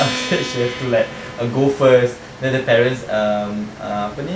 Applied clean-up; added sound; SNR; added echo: none; Acoustic guitar; 14 dB; none.